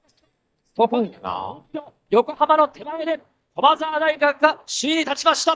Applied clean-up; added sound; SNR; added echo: neural mask model DeepFilterNet 3.